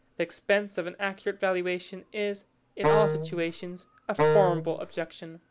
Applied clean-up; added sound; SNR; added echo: none; Wind instrument, woodwind instrument; -3 dB; none.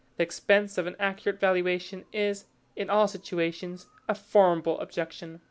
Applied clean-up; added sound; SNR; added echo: none; none; none; none.